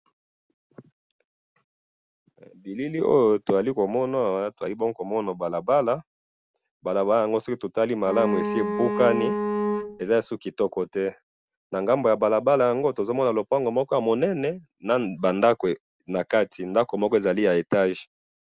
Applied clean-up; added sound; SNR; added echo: none; Bowed string instrument; 2 dB; none.